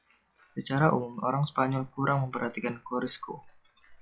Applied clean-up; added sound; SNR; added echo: classical method log-MMSE.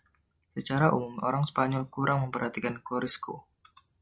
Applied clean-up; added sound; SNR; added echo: none; none; none; none.